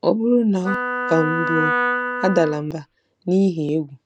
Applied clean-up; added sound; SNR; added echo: none; Wind instrument, woodwind instrument; 3 dB; none.